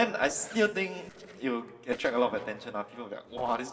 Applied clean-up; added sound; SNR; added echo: neural separator model SepFormer DNS4.